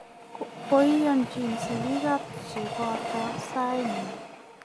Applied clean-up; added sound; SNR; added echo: none; Train; 7 dB; none.